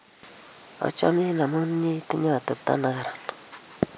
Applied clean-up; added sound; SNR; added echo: none; none; none; none.